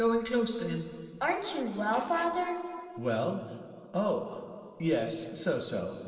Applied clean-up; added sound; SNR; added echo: neural separator model SepFormer DNS4.